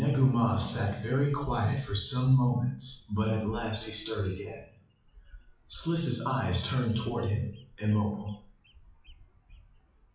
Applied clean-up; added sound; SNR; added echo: classical method WPE with log-MMSE.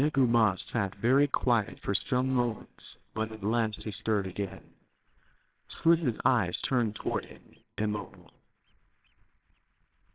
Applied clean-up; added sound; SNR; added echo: neural separator model SepFormer WHAMR!.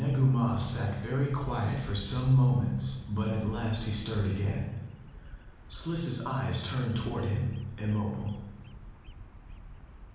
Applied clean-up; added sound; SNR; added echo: none; Bird vocalization, bird call, bird song; 15 dB; reverberation time 1.0 s.